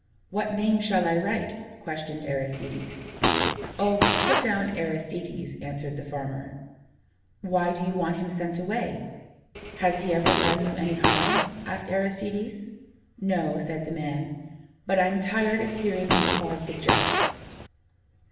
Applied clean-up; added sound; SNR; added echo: none; Fart; -2 dB; reverberation time 1.1 s.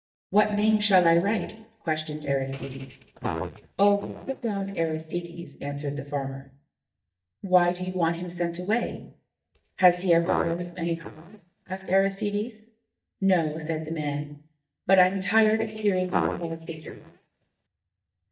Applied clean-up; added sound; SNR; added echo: neural mask model DeepFilterNet 3.